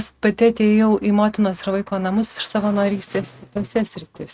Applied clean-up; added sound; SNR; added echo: neural mask model RNNoise.